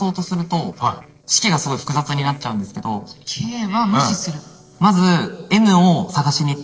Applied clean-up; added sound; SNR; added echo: neural separator model SepFormer DNS4.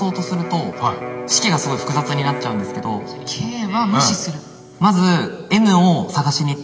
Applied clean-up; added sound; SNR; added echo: none; Electric guitar; 12 dB; reverberation time 2.1 s.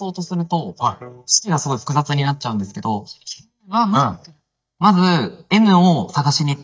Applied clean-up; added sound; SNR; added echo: neural mask model DeepFilterNet 3.